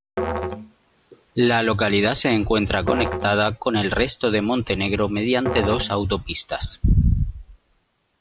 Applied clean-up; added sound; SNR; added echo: none; Musical instrument; 11 dB; none.